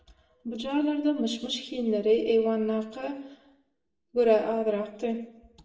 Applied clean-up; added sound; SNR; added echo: none; none; none; reverberation time 0.8 s.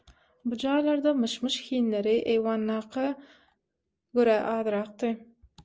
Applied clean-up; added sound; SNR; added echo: none; none; none; none.